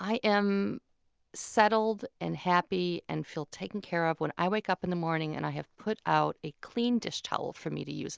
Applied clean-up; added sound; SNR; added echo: none; none; none; none.